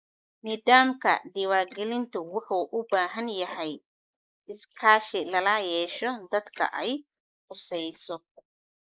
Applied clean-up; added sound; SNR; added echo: neural mask model Resemble Enhance denoiser.